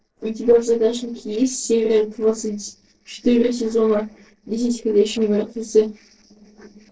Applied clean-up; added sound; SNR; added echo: neural separator model SepFormer DNS4.